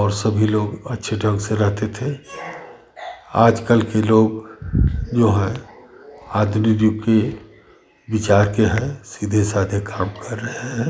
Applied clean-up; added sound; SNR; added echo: none; none; none; none.